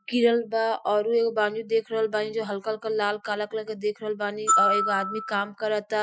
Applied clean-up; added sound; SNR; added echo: classical method Wiener filter.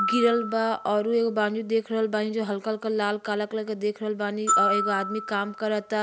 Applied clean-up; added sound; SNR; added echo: none; Glockenspiel; 6 dB; none.